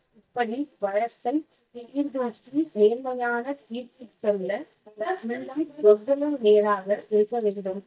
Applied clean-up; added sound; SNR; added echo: neural mask model DeepFilterNet 3.